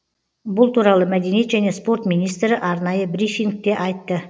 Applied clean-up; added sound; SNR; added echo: none; none; none; none.